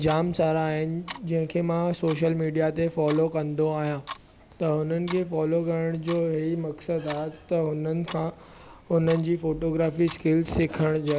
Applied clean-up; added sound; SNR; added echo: none; Clock; 19 dB; none.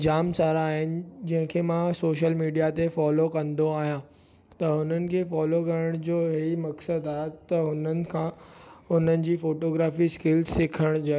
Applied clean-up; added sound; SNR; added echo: none; none; none; none.